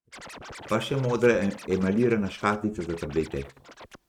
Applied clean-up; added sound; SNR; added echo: neural mask model RNNoise.